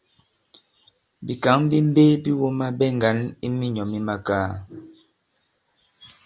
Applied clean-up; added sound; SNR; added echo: none; none; none; none.